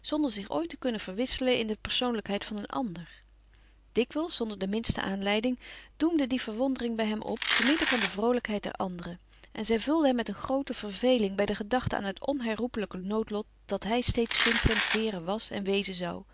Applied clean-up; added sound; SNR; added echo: none; Domestic sounds, home sounds; 0 dB; none.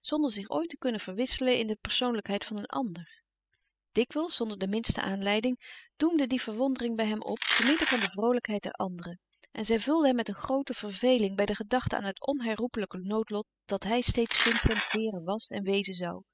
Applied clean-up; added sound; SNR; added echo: classical method spectral subtraction.